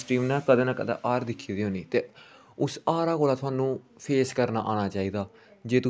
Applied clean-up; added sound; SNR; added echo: none; none; none; none.